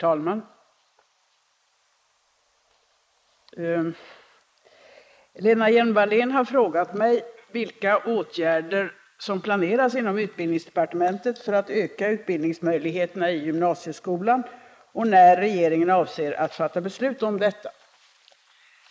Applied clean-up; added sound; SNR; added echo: neural mask model Resemble Enhance denoiser.